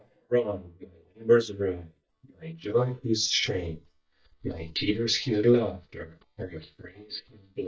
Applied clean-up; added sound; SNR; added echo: neural mask model DeepFilterNet 3.